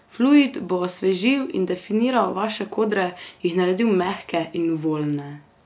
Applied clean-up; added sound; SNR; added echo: none; none; none; none.